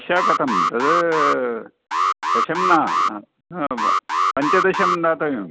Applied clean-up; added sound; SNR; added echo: none; Alarm; -1 dB; none.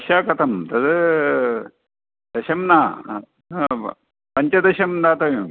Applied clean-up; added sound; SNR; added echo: none; none; none; none.